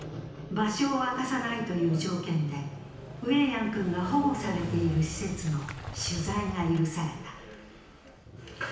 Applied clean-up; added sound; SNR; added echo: none; Motorcycle; 12 dB; reverberation time 0.9 s.